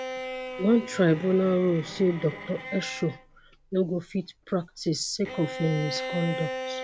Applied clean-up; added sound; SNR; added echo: none; Bowed string instrument; 10 dB; none.